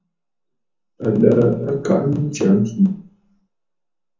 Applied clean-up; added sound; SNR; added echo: none; none; none; reverberation time 0.7 s.